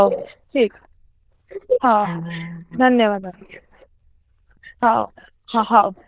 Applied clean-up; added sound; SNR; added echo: neural diffusion model UNIVERSE++.